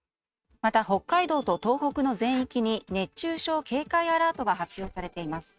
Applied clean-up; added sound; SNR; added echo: neural mask model RNNoise.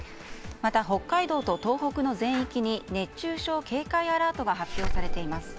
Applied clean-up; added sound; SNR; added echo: none; Slam / Alarm; 5 dB; none.